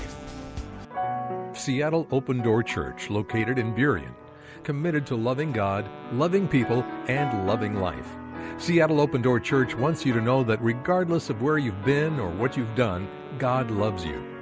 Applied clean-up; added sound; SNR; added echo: none; Wind instrument, woodwind instrument + Wind instrument, woodwind instrument; 20 dB; none.